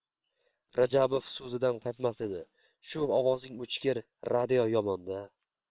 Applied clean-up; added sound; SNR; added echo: neural separator model SepFormer WHAM!.